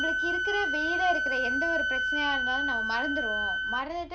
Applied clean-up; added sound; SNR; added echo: none; Wind instrument, woodwind instrument; -4 dB; none.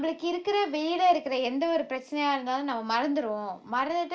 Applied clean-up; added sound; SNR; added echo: neural mask model Resemble Enhance denoiser.